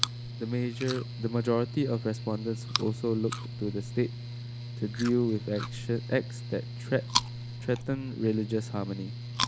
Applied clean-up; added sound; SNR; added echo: none; Chewing, mastication + Mechanical fan; 5 dB; none.